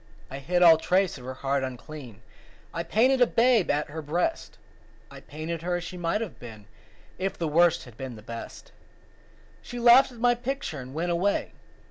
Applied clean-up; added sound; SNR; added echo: none; none; none; none.